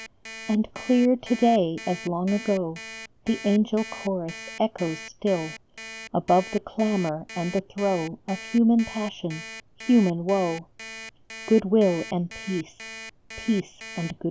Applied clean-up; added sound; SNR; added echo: none; Alarm; 16 dB; none.